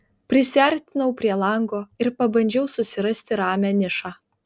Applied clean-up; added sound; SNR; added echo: none; none; none; none.